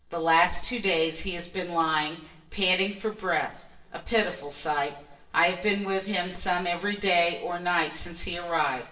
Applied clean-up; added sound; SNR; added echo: neural separator model SepFormer DNS4.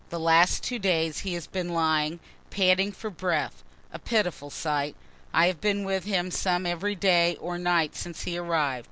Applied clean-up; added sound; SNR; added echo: none; none; none; none.